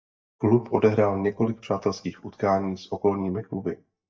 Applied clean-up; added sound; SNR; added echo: neural mask model DeepFilterNet 3.